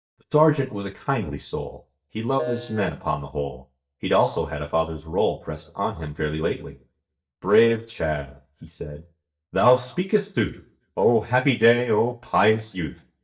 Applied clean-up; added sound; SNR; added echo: neural mask model DeepFilterNet 3.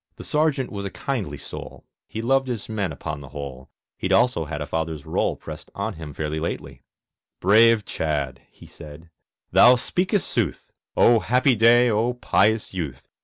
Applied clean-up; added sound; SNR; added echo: none; none; none; none.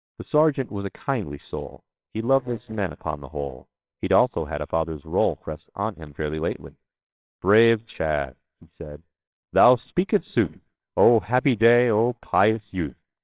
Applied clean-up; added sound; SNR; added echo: neural separator model SepFormer WHAMR!.